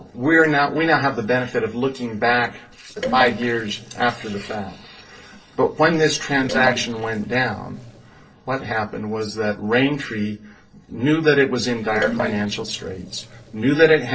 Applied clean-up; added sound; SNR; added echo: neural separator model SepFormer DNS4.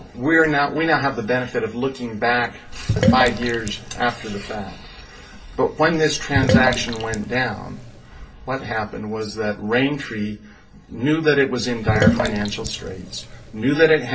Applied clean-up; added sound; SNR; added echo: none; Sink (filling or washing); 2 dB; reverberation time 0.2 s.